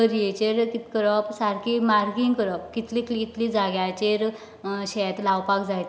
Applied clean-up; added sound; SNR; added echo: none; none; none; none.